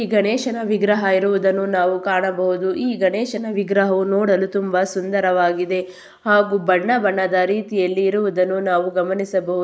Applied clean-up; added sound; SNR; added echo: neural mask model Resemble Enhance denoiser.